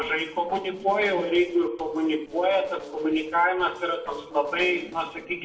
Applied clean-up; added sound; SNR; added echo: neural separator model SepFormer DNS4.